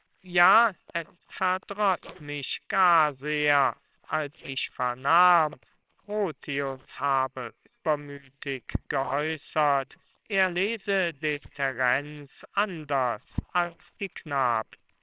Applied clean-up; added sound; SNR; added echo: neural separator model SepFormer WHAMR!.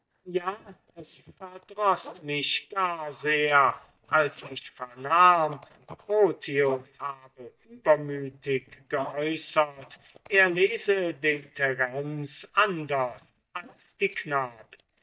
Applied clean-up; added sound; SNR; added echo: neural mask model DeepFilterNet 3.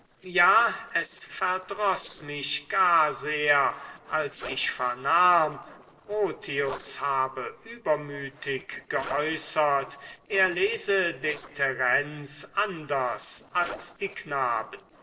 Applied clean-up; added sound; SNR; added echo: neural separator model SepFormer DNS4.